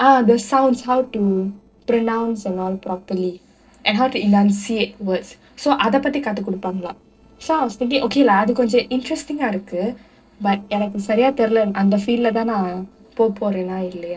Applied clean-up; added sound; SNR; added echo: neural separator model SepFormer DNS4.